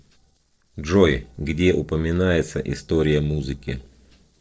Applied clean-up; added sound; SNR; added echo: neural separator model SepFormer DNS4.